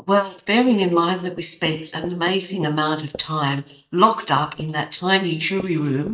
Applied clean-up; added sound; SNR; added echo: neural mask model DeepFilterNet 3.